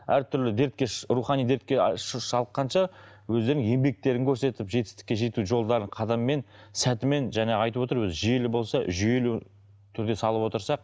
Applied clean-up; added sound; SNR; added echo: none; none; none; none.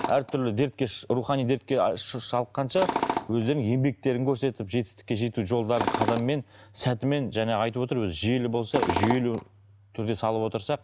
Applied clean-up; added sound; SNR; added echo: none; Tools; 8 dB; none.